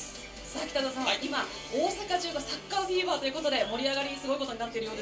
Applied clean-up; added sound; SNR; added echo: none; none; none; reverberation time 0.3 s.